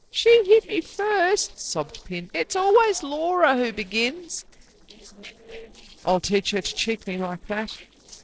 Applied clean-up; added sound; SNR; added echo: neural separator model SepFormer DNS4.